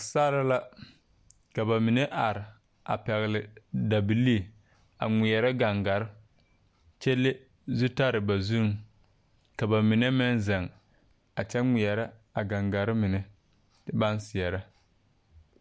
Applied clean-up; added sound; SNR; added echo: none; none; none; none.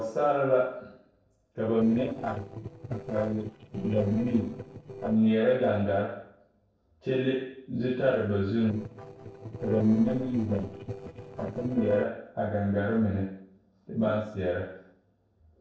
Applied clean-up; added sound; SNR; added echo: neural separator model SepFormer DNS4.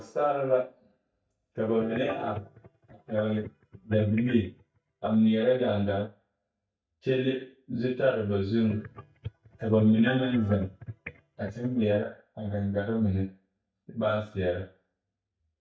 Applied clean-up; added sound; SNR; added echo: neural mask model DeepFilterNet 3.